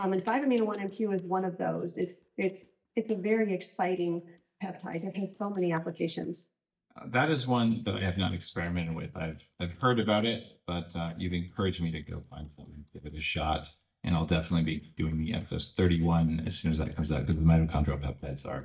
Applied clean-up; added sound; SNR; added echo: neural mask model DeepFilterNet 3.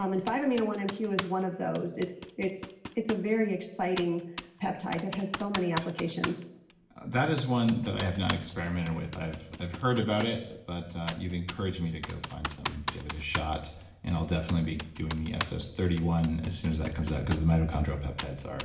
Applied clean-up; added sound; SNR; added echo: none; Computer keyboard; 11 dB; reverberation time 0.8 s.